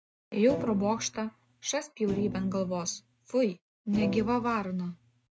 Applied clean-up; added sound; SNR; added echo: neural mask model RNNoise.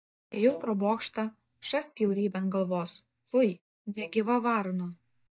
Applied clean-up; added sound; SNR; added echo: neural mask model DeepFilterNet 3.